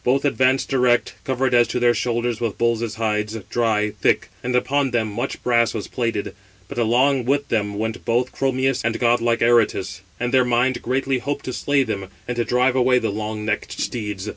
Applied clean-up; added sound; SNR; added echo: none; none; none; none.